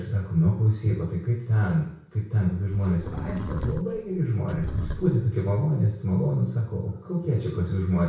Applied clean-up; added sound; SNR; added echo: none; Livestock, farm animals, working animals; 9 dB; reverberation time 0.6 s.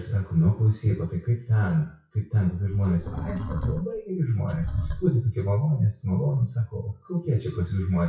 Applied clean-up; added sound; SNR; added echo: classical method WPE with log-MMSE.